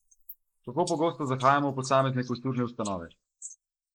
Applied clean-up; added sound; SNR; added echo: neural mask model Resemble Enhance denoiser.